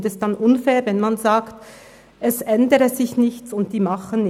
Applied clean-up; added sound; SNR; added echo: none; none; none; none.